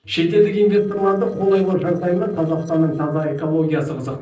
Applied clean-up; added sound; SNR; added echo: neural separator model SepFormer DNS4.